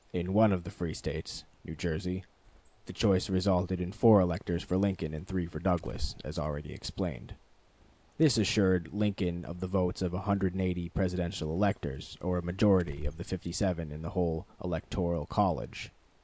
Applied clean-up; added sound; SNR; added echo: none; Bird; 17 dB; none.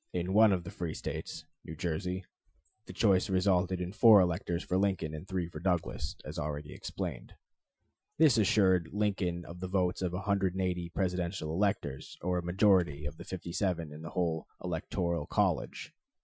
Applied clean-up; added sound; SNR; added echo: classical method Wiener filter.